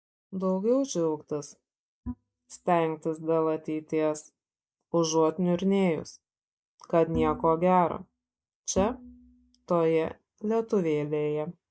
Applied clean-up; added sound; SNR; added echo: neural mask model DeepFilterNet 3.